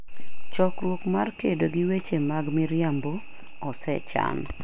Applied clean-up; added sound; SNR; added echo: none; none; none; none.